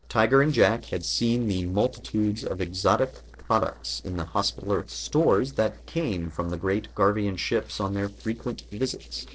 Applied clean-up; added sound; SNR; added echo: neural separator model SepFormer DNS4.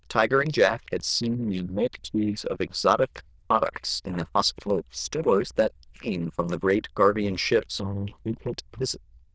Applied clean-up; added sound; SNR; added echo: neural diffusion model UNIVERSE++.